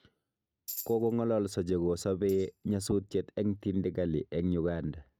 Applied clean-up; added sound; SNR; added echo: neural mask model RNNoise.